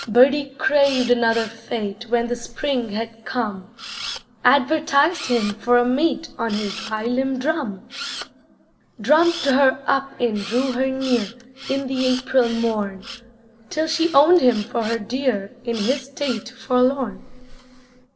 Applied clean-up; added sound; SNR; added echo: none; Camera; 16 dB; reverberation time 2.3 s.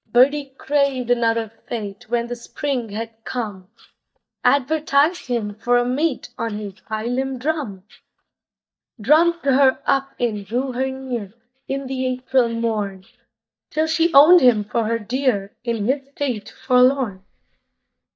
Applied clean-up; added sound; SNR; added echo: neural mask model DeepFilterNet 3.